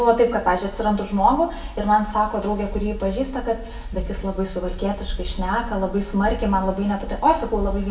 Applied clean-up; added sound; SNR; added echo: none; none; none; reverberation time 0.2 s.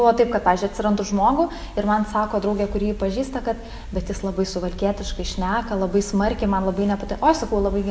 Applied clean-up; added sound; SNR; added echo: none; none; none; none.